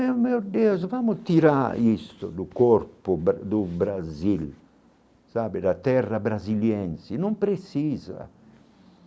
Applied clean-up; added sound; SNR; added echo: none; none; none; none.